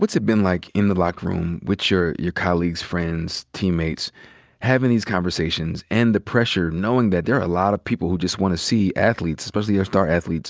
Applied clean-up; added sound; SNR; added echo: none; none; none; none.